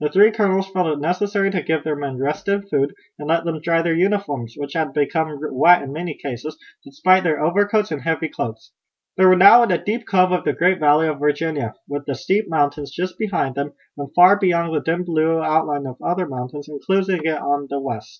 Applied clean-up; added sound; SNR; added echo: none; none; none; none.